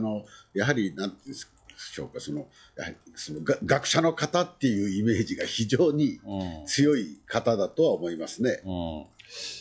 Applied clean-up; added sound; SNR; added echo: classical method log-MMSE.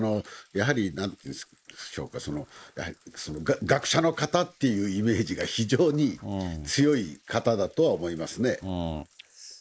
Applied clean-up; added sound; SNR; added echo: neural mask model Resemble Enhance denoiser.